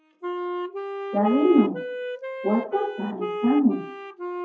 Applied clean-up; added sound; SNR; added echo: classical method WPE with log-MMSE.